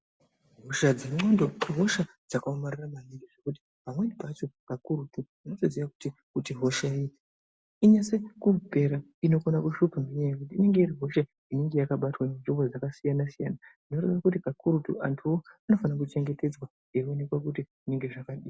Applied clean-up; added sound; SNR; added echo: none; none; none; none.